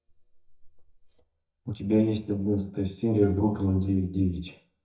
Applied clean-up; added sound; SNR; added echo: neural mask model DeepFilterNet 3.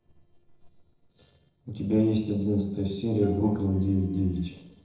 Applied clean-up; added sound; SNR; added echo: neural separator model SepFormer DNS4.